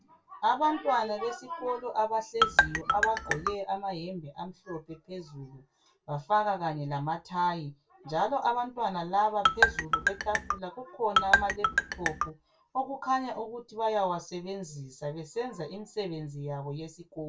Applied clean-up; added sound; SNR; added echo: none; Marimba, xylophone; -5 dB; reverberation time 0.1 s.